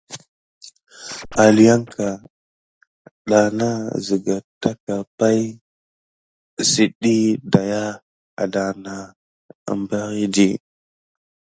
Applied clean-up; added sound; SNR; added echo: none; Scratching (performance technique); 17 dB; none.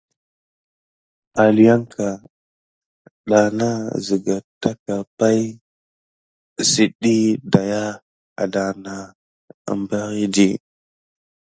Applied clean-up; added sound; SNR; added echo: neural mask model DeepFilterNet 3.